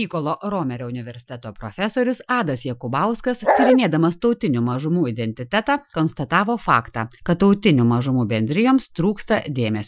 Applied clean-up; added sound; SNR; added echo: classical method Wiener filter.